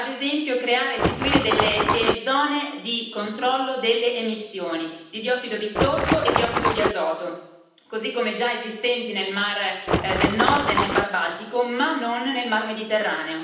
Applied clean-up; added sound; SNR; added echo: none; Water / Splash, splatter; -3 dB; reverberation time 0.9 s.